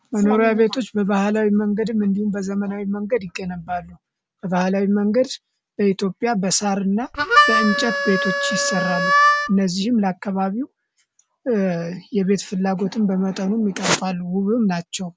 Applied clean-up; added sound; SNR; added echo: none; Harmonica; -2 dB; none.